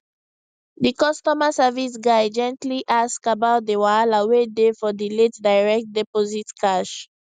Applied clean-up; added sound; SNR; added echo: none; none; none; none.